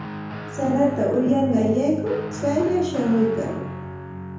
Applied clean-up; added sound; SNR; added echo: none; Guitar; 9 dB; reverberation time 1.0 s.